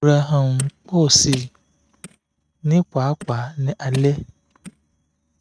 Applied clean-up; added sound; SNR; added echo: neural mask model RNNoise.